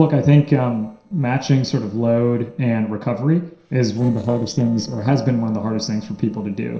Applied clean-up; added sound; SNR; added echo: neural separator model SepFormer DNS4.